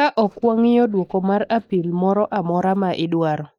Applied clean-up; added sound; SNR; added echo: neural mask model DeepFilterNet 3.